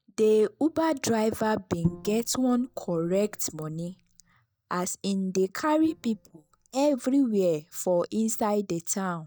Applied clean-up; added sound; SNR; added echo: neural mask model DeepFilterNet 3.